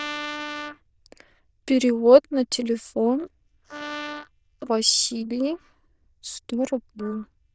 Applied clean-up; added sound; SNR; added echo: neural diffusion model UNIVERSE++.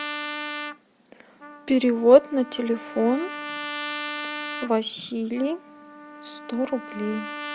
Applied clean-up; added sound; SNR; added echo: none; Trumpet; 10 dB; none.